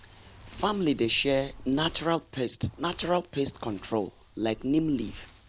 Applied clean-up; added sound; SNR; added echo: none; Wind; 19 dB; none.